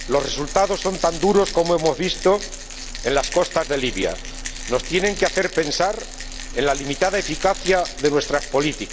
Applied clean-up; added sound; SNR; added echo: none; Rattle; 10 dB; none.